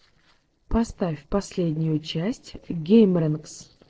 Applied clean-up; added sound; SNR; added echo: neural separator model SepFormer DNS4.